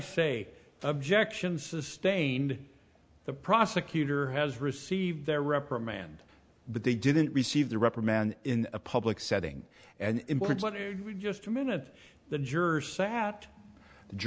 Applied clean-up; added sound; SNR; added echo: none; none; none; none.